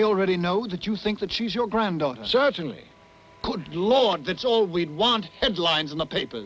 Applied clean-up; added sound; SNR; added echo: none; none; none; none.